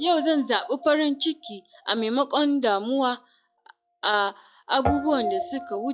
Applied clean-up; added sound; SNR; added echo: classical method log-MMSE.